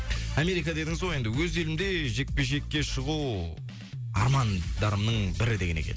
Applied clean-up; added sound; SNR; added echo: none; none; none; none.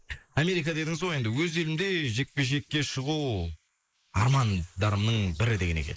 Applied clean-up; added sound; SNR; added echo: neural mask model Resemble Enhance denoiser.